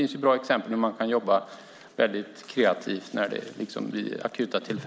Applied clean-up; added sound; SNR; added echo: none; none; none; none.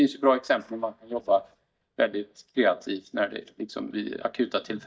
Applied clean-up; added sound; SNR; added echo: neural mask model DeepFilterNet 3.